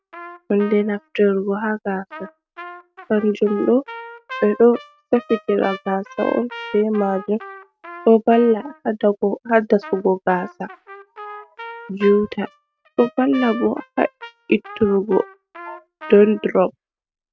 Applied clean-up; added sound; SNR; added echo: neural mask model RNNoise.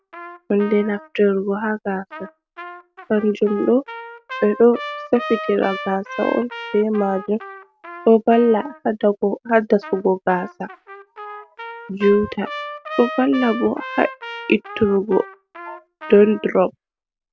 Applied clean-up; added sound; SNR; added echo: none; Trumpet; 14 dB; none.